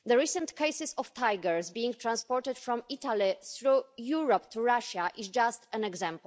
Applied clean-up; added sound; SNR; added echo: none; none; none; none.